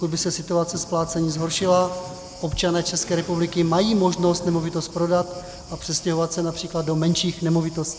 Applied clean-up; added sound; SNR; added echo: none; Thunder; 18 dB; none.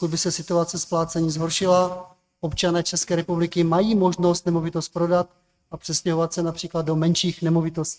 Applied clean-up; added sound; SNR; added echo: neural mask model RNNoise.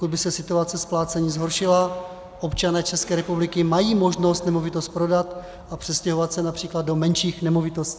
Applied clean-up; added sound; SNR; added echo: none; none; none; none.